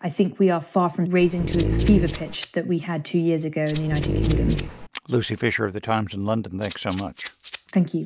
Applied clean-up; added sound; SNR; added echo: none; Rattle (instrument) + Dog; 2 dB; none.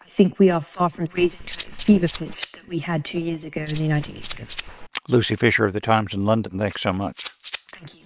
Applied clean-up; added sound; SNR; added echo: neural separator model SepFormer WHAM!.